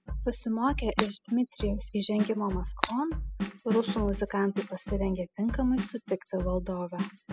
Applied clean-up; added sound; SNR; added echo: classical method spectral subtraction.